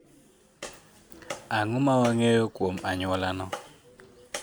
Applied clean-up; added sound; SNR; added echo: none; none; none; none.